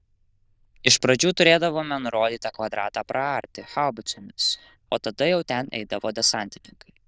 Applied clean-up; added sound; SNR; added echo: neural diffusion model UNIVERSE++.